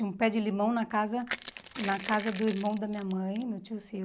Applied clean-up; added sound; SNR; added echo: none; Crushing; 12 dB; none.